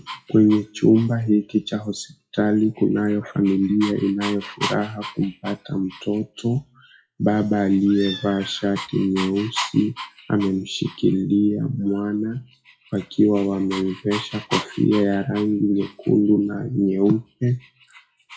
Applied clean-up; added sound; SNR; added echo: classical method WPE with log-MMSE.